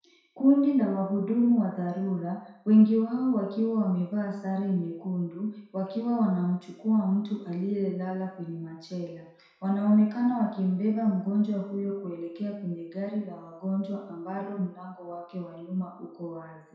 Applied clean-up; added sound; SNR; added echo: none; none; none; reverberation time 0.7 s.